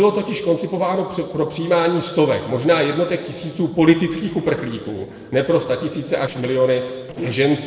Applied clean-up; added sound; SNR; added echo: neural separator model SepFormer DNS4.